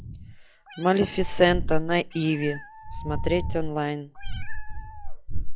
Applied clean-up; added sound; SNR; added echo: classical method log-MMSE.